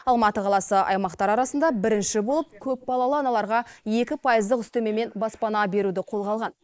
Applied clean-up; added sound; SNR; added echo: neural mask model Resemble Enhance denoiser.